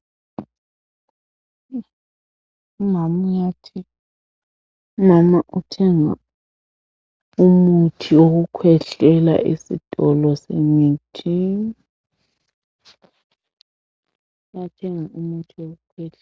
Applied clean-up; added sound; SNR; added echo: none; none; none; none.